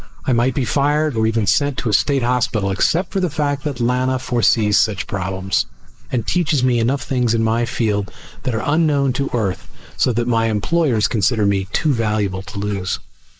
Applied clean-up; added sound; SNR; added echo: neural mask model Resemble Enhance denoiser.